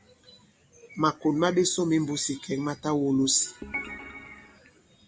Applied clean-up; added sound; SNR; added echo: none; Organ; 10 dB; none.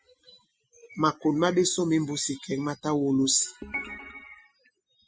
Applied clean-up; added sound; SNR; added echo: classical method spectral subtraction.